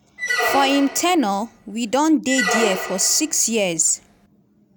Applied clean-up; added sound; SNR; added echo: none; Squeak; 6 dB; none.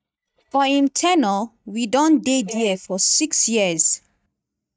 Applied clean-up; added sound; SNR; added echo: neural mask model DeepFilterNet 3.